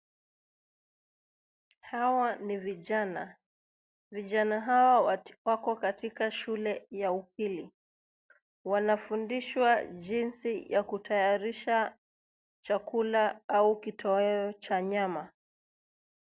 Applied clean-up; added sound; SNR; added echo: none; none; none; none.